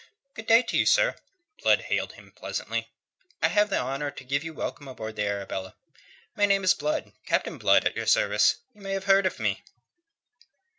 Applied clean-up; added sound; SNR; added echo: none; none; none; none.